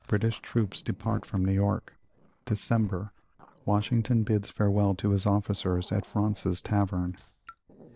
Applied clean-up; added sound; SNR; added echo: neural separator model SepFormer DNS4.